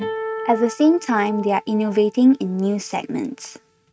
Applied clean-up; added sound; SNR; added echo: neural mask model RNNoise.